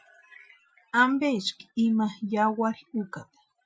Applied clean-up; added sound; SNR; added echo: classical method Wiener filter.